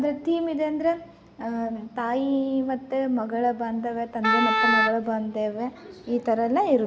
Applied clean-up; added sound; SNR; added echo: none; Wind instrument, woodwind instrument; -2 dB; none.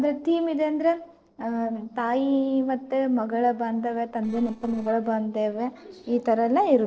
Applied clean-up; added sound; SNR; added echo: neural separator model SepFormer DNS4.